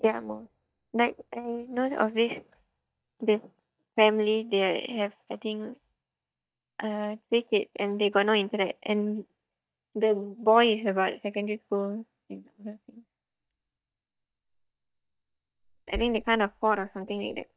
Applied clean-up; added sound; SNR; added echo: neural mask model DeepFilterNet 3.